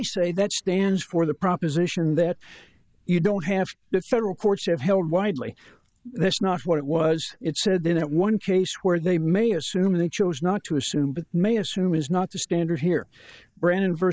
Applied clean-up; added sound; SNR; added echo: neural mask model DeepFilterNet 3.